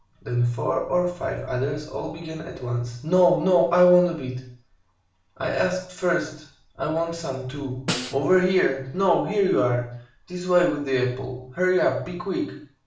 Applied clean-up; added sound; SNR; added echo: none; Snare drum; 10 dB; reverberation time 0.5 s.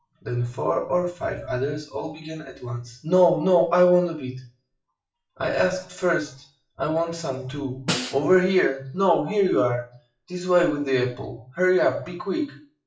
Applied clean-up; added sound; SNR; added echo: classical method WPE with log-MMSE.